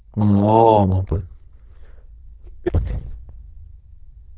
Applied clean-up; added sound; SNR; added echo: neural diffusion model UNIVERSE++.